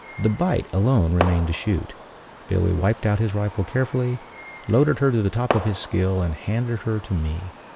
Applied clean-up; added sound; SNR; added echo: none; Fireworks; 12 dB; none.